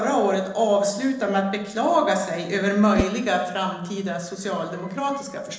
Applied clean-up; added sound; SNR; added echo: neural separator model SepFormer DNS4.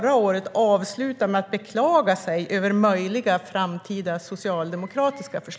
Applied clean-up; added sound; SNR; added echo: none; none; none; none.